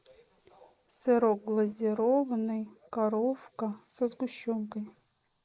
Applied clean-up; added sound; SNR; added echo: neural mask model Resemble Enhance denoiser.